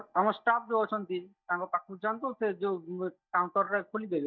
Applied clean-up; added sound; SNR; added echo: neural mask model DeepFilterNet 3.